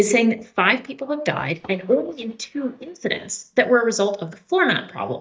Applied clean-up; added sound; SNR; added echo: neural mask model DeepFilterNet 3.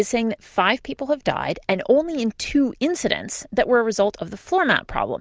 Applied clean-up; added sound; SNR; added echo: none; none; none; none.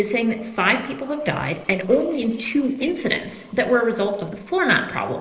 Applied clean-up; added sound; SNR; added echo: neural separator model SepFormer DNS4.